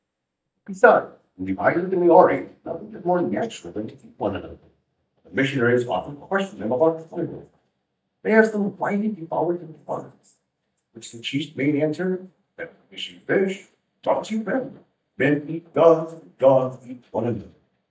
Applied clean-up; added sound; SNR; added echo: neural mask model DeepFilterNet 3.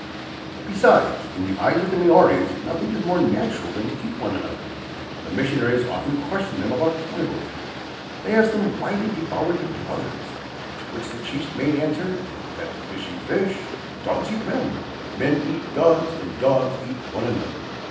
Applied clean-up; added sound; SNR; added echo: none; Boat, Water vehicle; 10 dB; reverberation time 0.9 s.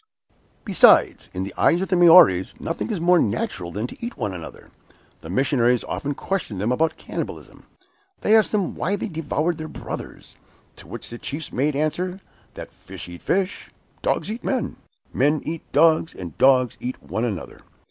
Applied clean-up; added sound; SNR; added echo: none; none; none; none.